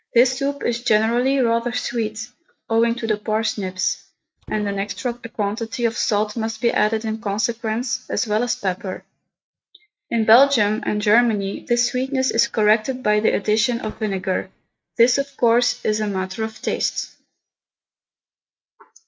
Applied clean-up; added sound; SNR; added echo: neural mask model RNNoise.